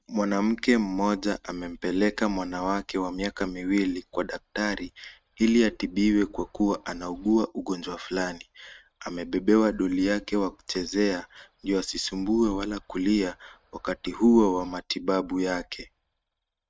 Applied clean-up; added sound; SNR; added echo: neural mask model RNNoise.